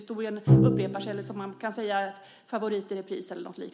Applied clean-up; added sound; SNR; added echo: none; Bowed string instrument; -5 dB; none.